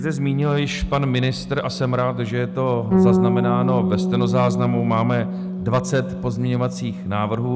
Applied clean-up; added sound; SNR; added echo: none; Bass guitar; 2 dB; none.